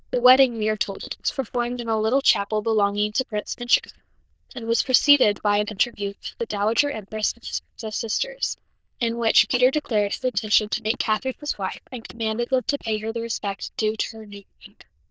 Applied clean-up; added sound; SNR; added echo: neural diffusion model UNIVERSE++.